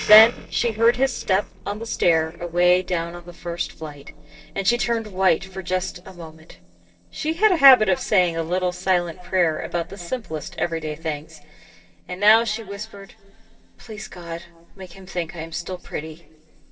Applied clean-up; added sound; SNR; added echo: neural separator model SepFormer DNS4.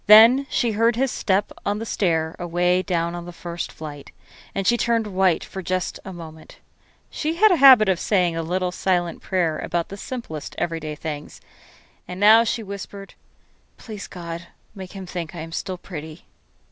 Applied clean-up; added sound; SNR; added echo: none; none; none; none.